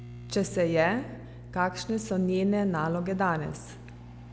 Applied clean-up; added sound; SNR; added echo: none; Microwave oven; 15 dB; none.